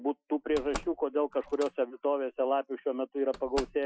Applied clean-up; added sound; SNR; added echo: classical method Wiener filter.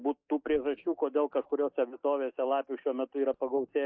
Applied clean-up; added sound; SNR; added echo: neural mask model DeepFilterNet 3.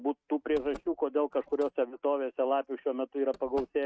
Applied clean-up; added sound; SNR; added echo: neural mask model RNNoise.